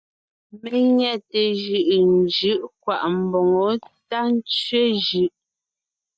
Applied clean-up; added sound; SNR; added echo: neural mask model DeepFilterNet 3.